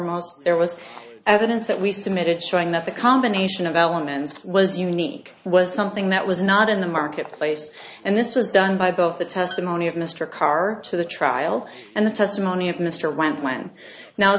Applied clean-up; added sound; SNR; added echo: none; Tools; 19 dB; none.